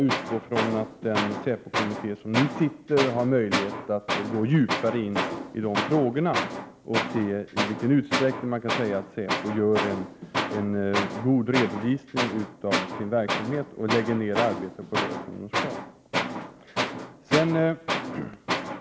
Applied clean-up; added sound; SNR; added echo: none; Tools; 3 dB; none.